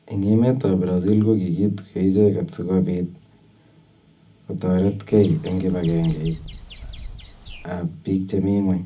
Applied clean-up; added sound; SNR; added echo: none; Bird vocalization, bird call, bird song; 15 dB; reverberation time 0.4 s.